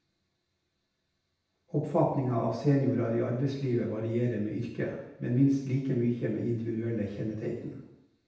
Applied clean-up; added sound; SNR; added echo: none; none; none; reverberation time 0.8 s.